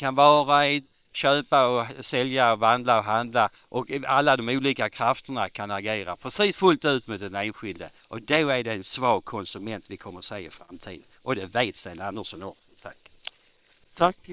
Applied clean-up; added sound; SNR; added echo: neural separator model SepFormer WHAM!.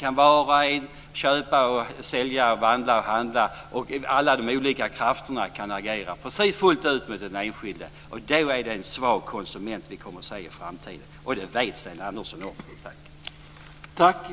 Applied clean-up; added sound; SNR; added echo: none; none; none; none.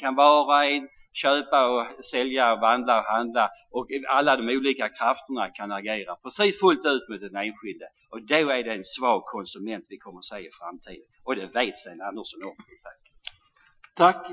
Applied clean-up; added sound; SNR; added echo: classical method Wiener filter.